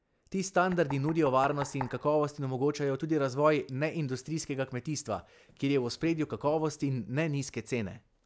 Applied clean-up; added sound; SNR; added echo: none; Knock; 15 dB; none.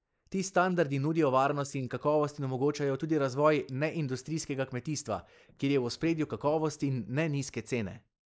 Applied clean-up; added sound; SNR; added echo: neural mask model Resemble Enhance denoiser.